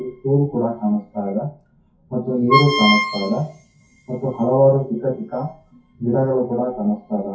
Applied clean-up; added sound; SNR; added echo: classical method WPE with log-MMSE.